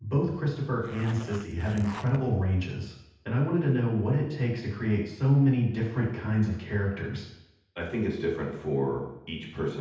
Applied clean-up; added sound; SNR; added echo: none; Zipper (clothing); 17 dB; reverberation time 0.8 s.